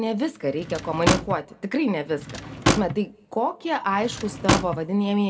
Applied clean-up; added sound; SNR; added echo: none; Drawer open or close / Wood; 2 dB; reverberation time 0.9 s.